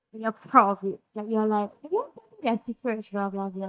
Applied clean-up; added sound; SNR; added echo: neural mask model DeepFilterNet 3.